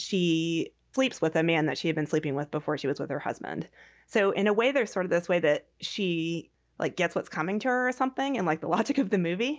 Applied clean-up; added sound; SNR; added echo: none; none; none; none.